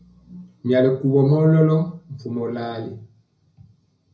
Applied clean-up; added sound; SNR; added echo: none; none; none; reverberation time 0.4 s.